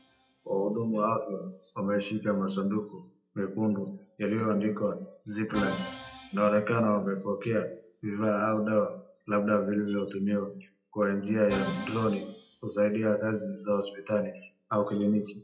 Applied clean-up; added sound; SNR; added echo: classical method WPE with log-MMSE.